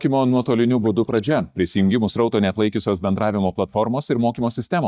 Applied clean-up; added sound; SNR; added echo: neural mask model DeepFilterNet 3.